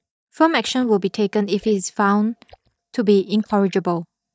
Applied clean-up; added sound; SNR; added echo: neural mask model DeepFilterNet 3.